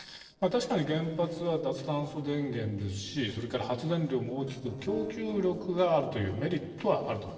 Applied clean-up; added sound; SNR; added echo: neural separator model SepFormer DNS4.